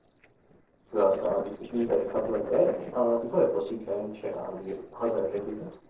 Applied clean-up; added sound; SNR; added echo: neural separator model SepFormer DNS4.